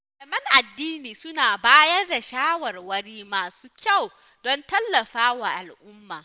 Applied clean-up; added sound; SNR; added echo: none; none; none; none.